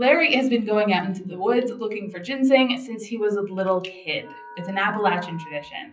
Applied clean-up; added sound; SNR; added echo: classical method WPE with log-MMSE.